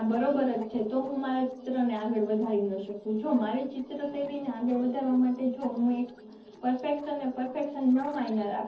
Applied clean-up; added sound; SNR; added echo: neural separator model SepFormer DNS4.